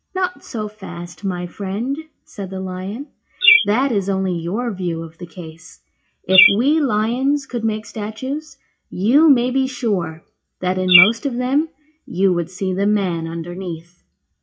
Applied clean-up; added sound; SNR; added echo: classical method WPE with log-MMSE.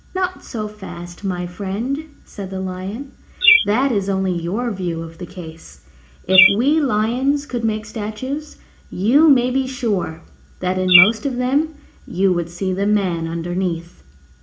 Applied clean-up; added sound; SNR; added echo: none; Bird; 0 dB; reverberation time 0.4 s.